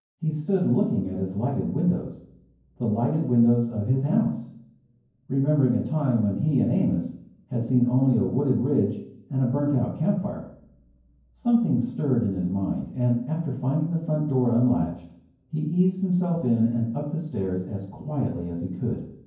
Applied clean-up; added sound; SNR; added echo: none; none; none; reverberation time 0.9 s.